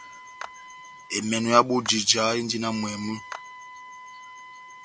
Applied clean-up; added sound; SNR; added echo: none; Wind instrument, woodwind instrument + Clapping; 16 dB; none.